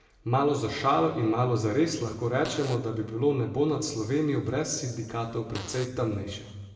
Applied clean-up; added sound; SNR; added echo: none; Fart; 16 dB; reverberation time 1.1 s.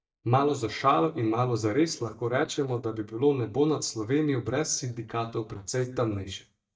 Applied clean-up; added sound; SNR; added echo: neural mask model DeepFilterNet 3.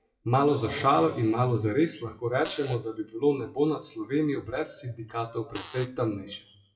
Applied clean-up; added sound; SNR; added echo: classical method WPE with log-MMSE.